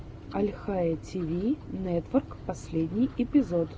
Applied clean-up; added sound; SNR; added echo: none; none; none; none.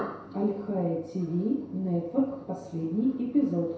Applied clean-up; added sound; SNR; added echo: none; none; none; reverberation time 0.7 s.